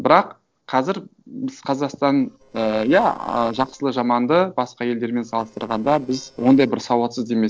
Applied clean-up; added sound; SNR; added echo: neural separator model SepFormer DNS4.